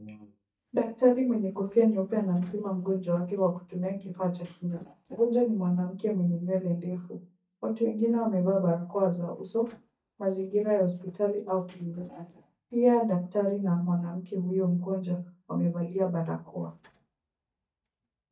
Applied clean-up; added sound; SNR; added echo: neural mask model DeepFilterNet 3.